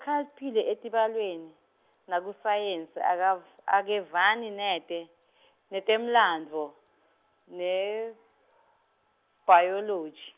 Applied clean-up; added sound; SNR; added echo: none; none; none; none.